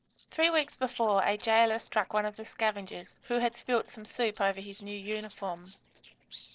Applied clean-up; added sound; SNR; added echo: neural separator model SepFormer DNS4.